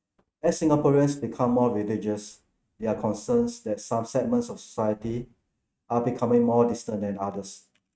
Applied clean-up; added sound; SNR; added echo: neural mask model RNNoise.